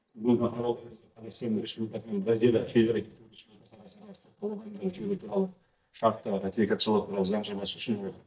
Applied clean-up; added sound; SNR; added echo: neural mask model DeepFilterNet 3.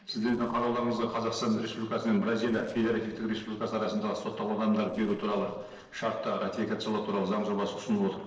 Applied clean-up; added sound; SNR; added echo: neural separator model SepFormer DNS4.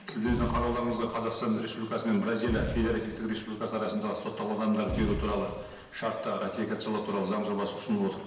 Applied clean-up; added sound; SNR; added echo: none; Boom; 7 dB; reverberation time 1.0 s.